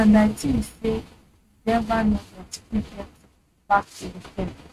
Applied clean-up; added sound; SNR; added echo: neural mask model RNNoise.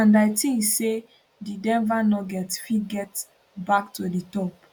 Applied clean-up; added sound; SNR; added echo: none; none; none; none.